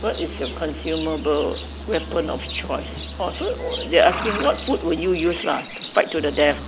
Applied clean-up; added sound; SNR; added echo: none; Musical instrument + Livestock, farm animals, working animals; 10 dB; none.